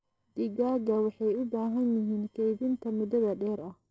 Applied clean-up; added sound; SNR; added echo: neural separator model SepFormer DNS4.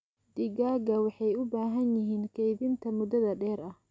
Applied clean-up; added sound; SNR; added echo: none; none; none; none.